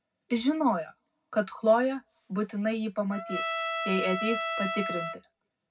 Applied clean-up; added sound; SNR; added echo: none; Trumpet; 5 dB; reverberation time 0.4 s.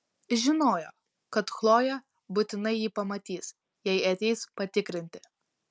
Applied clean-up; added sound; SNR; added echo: none; none; none; none.